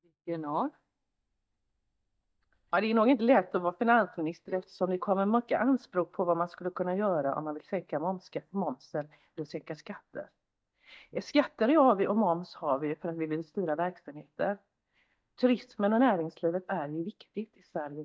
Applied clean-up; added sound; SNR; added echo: neural mask model DeepFilterNet 3.